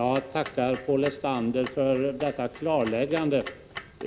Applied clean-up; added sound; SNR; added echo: none; Clock; 17 dB; none.